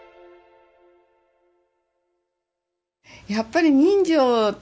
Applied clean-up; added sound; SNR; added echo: none; none; none; none.